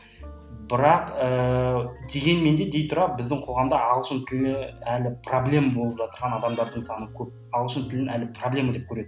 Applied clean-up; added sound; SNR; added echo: none; none; none; none.